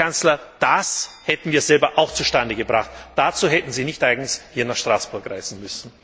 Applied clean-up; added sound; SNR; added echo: none; none; none; none.